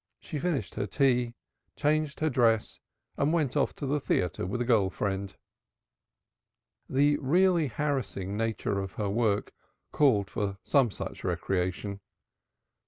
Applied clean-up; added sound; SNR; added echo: none; none; none; none.